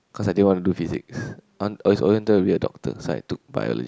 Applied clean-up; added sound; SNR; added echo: none; none; none; none.